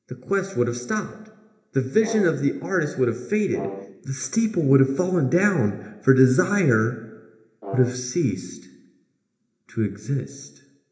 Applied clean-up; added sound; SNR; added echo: none; Brass instrument; 15 dB; reverberation time 0.8 s.